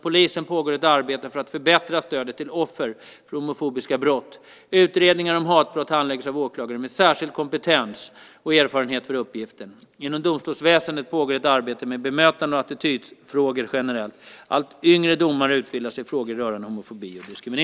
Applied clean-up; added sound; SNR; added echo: none; none; none; none.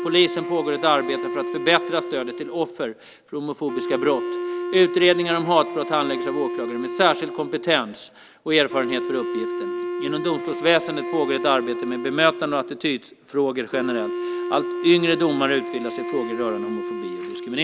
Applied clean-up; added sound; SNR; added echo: none; Wind instrument, woodwind instrument; 6 dB; none.